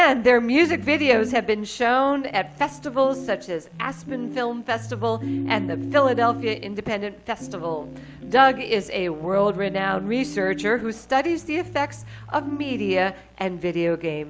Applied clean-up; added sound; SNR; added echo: none; none; none; none.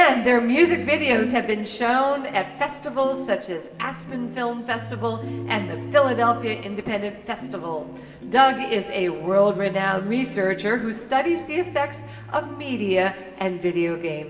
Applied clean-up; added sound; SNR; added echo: none; none; none; reverberation time 2.2 s.